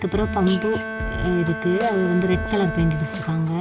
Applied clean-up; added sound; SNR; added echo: none; Drum kit + Bowed string instrument; 7 dB; none.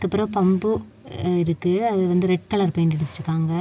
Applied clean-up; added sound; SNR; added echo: none; none; none; none.